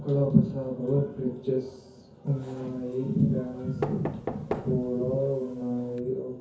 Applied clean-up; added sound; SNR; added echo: none; Knock; 11 dB; reverberation time 0.6 s.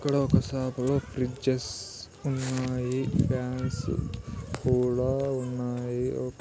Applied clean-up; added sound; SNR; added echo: none; none; none; none.